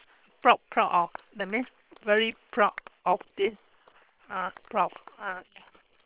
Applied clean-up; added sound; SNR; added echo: neural separator model SepFormer WHAM!.